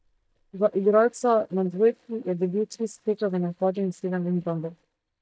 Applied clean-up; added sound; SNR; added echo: neural mask model DeepFilterNet 3.